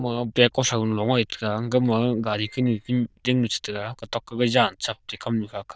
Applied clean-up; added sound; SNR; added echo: neural diffusion model UNIVERSE++.